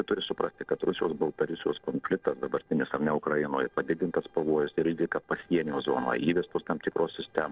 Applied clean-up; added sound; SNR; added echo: neural separator model SepFormer DNS4.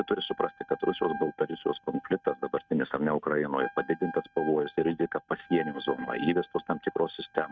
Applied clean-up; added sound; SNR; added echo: neural mask model RNNoise.